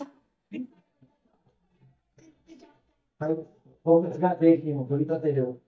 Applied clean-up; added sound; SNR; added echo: neural mask model DeepFilterNet 3.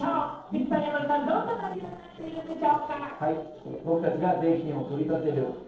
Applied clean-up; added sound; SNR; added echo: neural separator model SepFormer DNS4.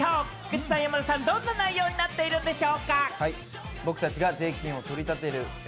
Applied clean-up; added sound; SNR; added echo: none; none; none; none.